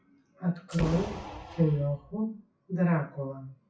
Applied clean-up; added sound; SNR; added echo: classical method WPE with log-MMSE.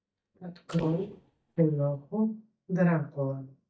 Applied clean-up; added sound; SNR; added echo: neural mask model DeepFilterNet 3.